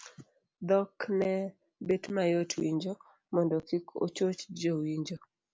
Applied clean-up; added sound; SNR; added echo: none; none; none; none.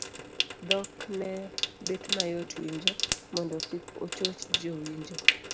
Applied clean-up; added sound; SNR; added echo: none; Trickle, dribble / Sink (filling or washing) / Water tap, faucet; -4 dB; none.